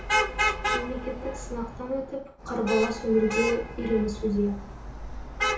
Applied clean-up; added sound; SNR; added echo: none; Traffic noise, roadway noise / Vehicle horn, car horn, honking; 2 dB; reverberation time 0.7 s.